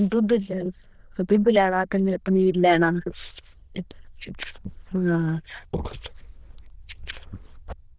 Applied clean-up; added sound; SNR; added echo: neural diffusion model UNIVERSE++.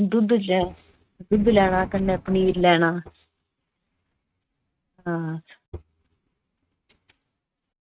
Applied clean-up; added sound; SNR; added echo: neural mask model RNNoise.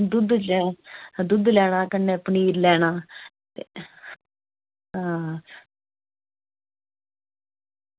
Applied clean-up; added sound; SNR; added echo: none; none; none; none.